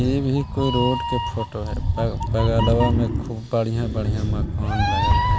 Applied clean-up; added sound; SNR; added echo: none; Meow; -1 dB; none.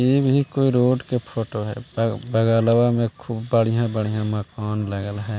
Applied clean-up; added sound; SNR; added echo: none; none; none; none.